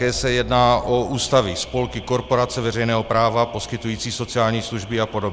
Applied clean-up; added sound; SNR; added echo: none; Alarm / Car; 17 dB; none.